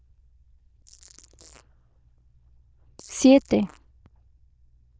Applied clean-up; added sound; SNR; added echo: neural diffusion model UNIVERSE++.